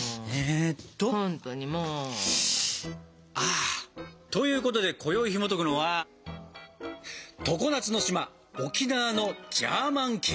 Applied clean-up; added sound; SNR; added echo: none; none; none; none.